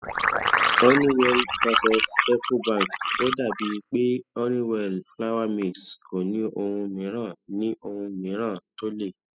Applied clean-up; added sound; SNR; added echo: classical method spectral subtraction.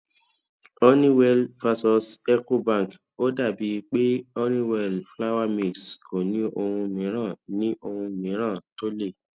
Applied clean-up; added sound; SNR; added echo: none; none; none; none.